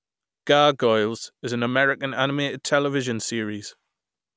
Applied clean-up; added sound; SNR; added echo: none; none; none; none.